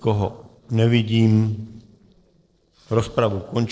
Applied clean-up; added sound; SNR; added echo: neural separator model SepFormer DNS4.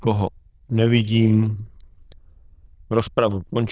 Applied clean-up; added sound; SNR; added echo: neural diffusion model UNIVERSE++.